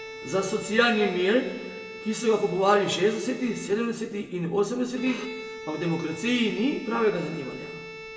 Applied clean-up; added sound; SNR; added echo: none; Bowed string instrument; 14 dB; reverberation time 1.1 s.